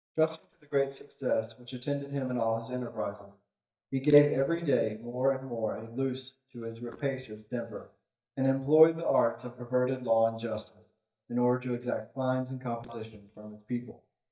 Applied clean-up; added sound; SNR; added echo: neural mask model DeepFilterNet 3.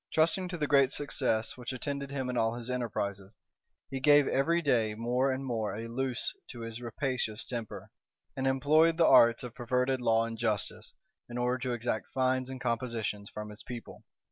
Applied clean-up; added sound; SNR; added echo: none; none; none; none.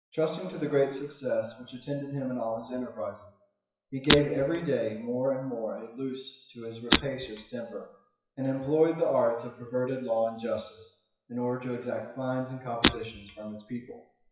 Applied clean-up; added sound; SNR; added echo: classical method WPE with log-MMSE.